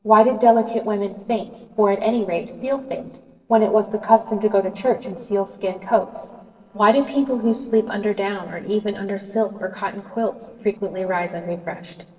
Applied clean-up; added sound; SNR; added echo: neural separator model SepFormer DNS4.